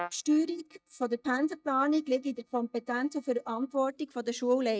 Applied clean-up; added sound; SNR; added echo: neural mask model DeepFilterNet 3.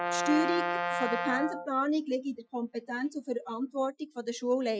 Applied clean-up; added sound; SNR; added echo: classical method Wiener filter.